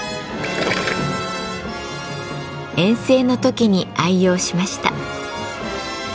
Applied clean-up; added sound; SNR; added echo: none; Gurgling; 11 dB; none.